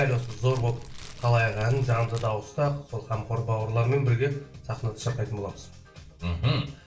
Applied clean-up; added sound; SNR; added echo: none; Fire; 14 dB; reverberation time 0.3 s.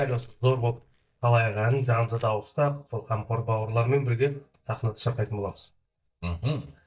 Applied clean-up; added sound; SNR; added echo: neural mask model DeepFilterNet 3.